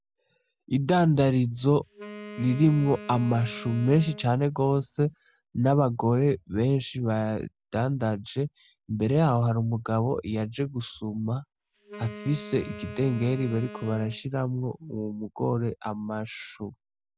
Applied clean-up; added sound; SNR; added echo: none; Wind instrument, woodwind instrument; 16 dB; none.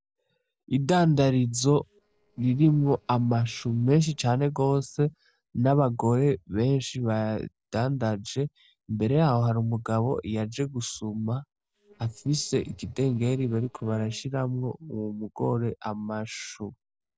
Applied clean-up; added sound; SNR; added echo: neural separator model SepFormer DNS4.